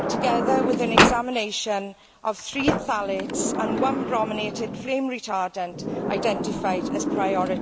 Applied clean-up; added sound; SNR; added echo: none; Sliding door; -1 dB; none.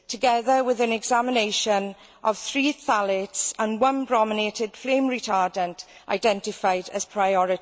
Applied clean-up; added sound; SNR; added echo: none; none; none; none.